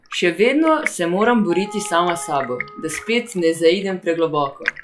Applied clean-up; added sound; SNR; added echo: classical method log-MMSE.